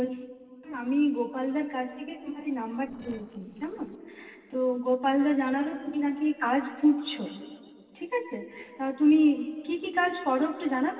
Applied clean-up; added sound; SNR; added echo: neural separator model SepFormer DNS4.